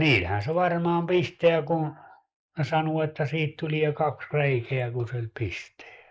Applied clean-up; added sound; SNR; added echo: neural mask model Resemble Enhance denoiser.